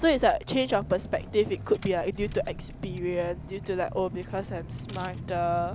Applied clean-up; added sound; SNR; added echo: none; Engine / Car; 11 dB; none.